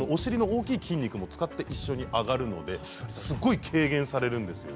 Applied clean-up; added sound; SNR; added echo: none; Thump, thud; 14 dB; none.